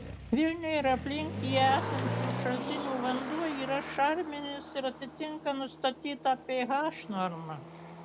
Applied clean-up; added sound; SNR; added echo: none; Motor vehicle (road); 6 dB; none.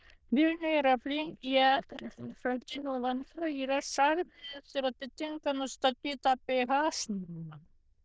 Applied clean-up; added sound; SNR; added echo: neural diffusion model UNIVERSE++.